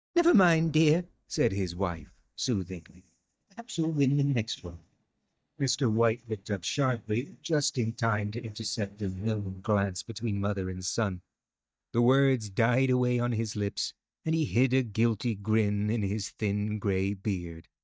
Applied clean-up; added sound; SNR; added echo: neural mask model DeepFilterNet 3.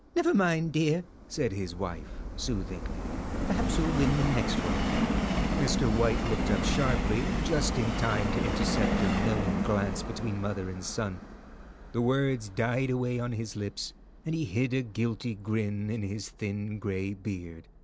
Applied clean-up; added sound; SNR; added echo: none; Subway, metro, underground; 1 dB; none.